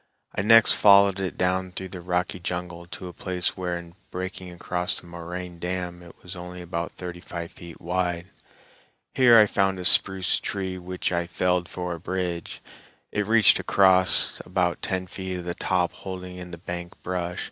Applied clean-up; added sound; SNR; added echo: none; none; none; none.